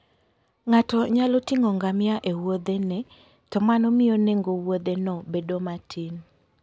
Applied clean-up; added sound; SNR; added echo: none; none; none; none.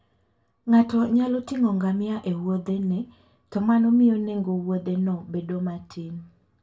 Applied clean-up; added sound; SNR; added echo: none; none; none; reverberation time 0.2 s.